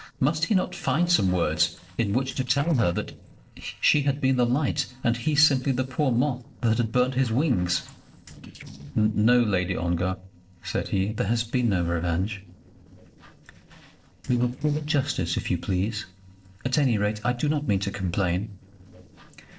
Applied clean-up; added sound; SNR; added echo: neural separator model SepFormer DNS4.